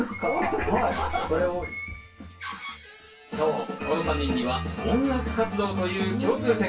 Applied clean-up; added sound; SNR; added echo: none; Door; 13 dB; reverberation time 0.2 s.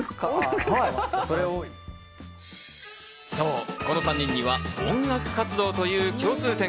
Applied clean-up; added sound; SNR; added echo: none; none; none; none.